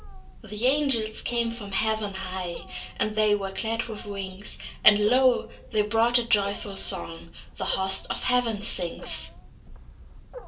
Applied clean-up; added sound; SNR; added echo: none; Wild animals; 15 dB; reverberation time 0.2 s.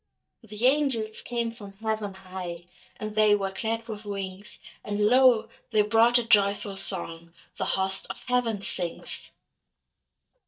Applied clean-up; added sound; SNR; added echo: neural mask model DeepFilterNet 3.